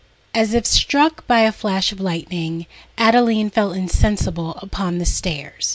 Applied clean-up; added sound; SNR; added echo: none; none; none; none.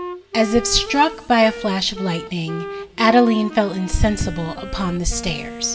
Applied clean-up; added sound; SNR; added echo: none; Wind instrument, woodwind instrument; 12 dB; reverberation time 1.4 s.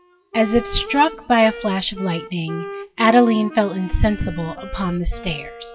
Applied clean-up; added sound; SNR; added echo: classical method WPE with log-MMSE.